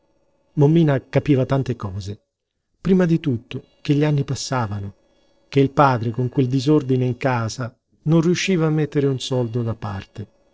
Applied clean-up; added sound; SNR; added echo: neural separator model SepFormer DNS4.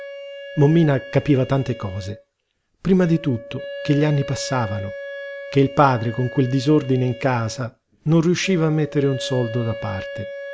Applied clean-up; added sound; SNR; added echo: none; Wind instrument, woodwind instrument; 14 dB; none.